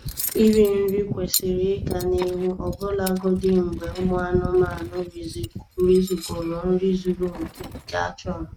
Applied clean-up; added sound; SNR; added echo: neural mask model RNNoise.